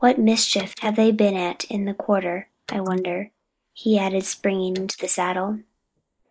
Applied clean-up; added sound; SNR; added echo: neural mask model Resemble Enhance denoiser.